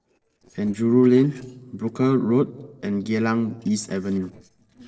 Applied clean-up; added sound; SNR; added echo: neural separator model SepFormer DNS4.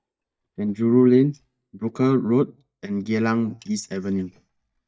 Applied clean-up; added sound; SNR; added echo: neural mask model DeepFilterNet 3.